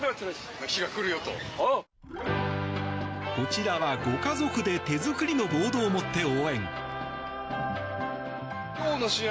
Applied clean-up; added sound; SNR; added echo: none; none; none; none.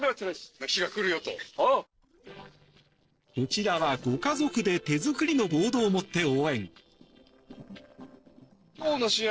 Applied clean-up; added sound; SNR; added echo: neural separator model SepFormer DNS4.